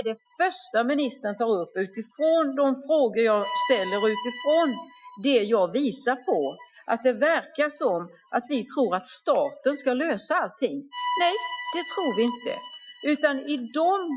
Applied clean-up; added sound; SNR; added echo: classical method Wiener filter.